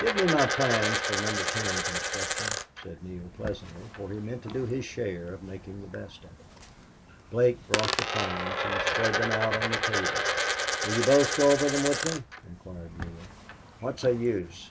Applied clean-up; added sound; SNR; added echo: none; Coin (dropping); 1 dB; none.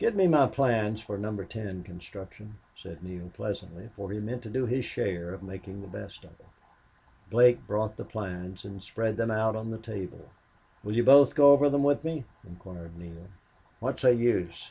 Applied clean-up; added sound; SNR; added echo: none; none; none; none.